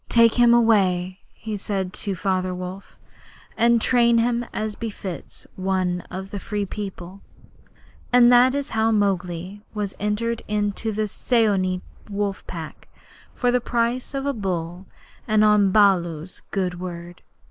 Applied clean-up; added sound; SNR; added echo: neural mask model Resemble Enhance denoiser.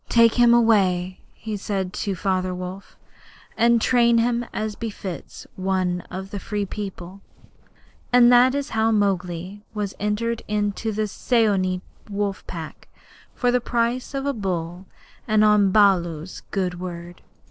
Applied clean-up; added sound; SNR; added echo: neural separator model SepFormer DNS4.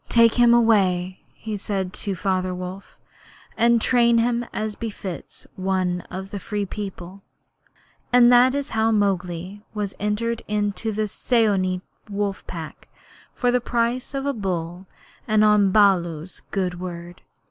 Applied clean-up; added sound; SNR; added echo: none; none; none; none.